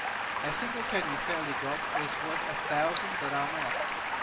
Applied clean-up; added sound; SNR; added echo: none; Stream; -3 dB; reverberation time 0.6 s.